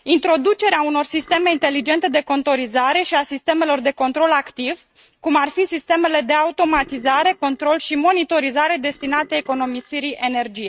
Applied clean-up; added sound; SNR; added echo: neural mask model RNNoise.